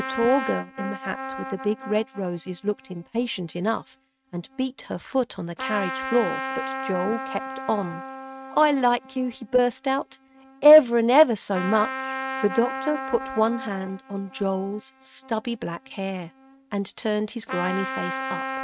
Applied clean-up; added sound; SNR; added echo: neural mask model RNNoise.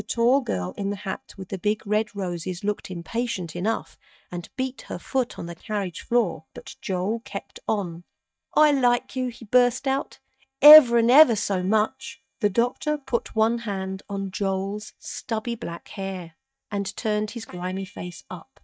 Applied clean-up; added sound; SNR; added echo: neural mask model DeepFilterNet 3.